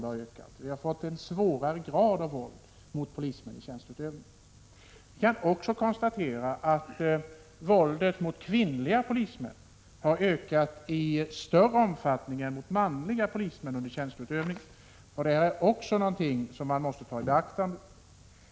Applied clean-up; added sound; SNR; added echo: none; none; none; none.